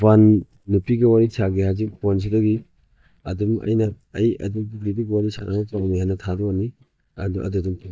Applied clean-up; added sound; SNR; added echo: neural mask model DeepFilterNet 3.